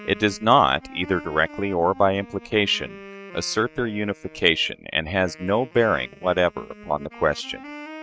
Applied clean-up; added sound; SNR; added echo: neural mask model RNNoise.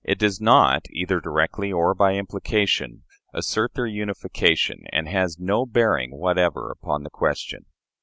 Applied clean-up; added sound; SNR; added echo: none; none; none; none.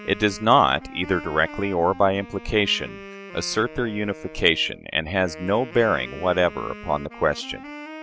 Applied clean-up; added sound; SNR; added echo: none; Wind instrument, woodwind instrument; 16 dB; none.